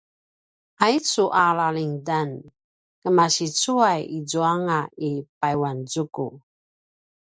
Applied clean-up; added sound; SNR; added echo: none; none; none; none.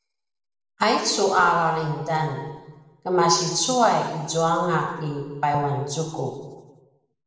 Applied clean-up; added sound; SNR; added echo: none; none; none; reverberation time 1.1 s.